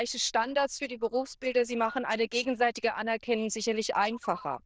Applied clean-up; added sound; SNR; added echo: neural diffusion model UNIVERSE++.